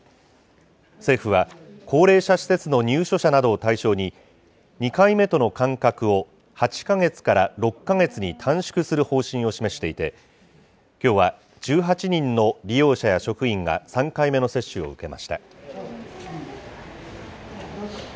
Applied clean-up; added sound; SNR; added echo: none; none; none; none.